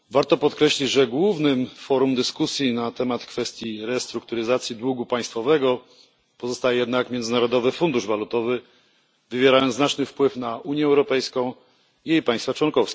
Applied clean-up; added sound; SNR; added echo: none; none; none; none.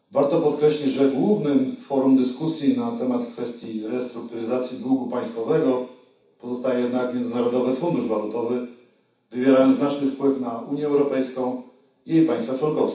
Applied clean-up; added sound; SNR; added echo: none; none; none; reverberation time 0.7 s.